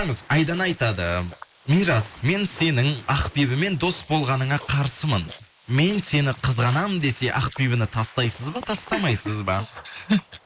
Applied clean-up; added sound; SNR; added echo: neural mask model Resemble Enhance denoiser.